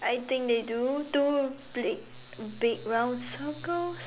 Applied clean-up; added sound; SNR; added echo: none; none; none; none.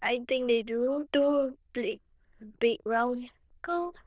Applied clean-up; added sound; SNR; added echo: neural diffusion model UNIVERSE++.